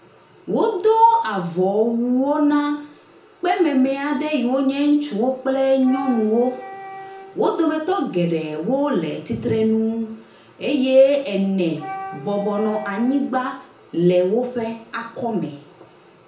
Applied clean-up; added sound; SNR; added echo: none; Wind instrument, woodwind instrument; 15 dB; reverberation time 0.6 s.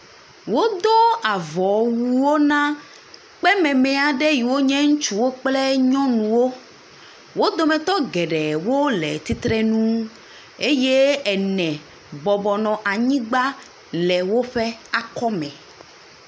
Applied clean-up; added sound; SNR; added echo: none; none; none; none.